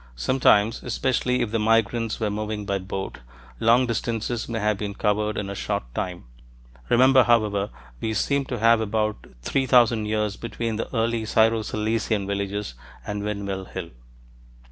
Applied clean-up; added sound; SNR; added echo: none; none; none; none.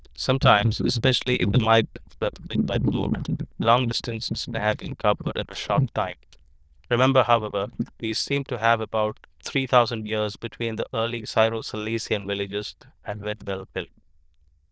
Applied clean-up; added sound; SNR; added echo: neural diffusion model UNIVERSE++.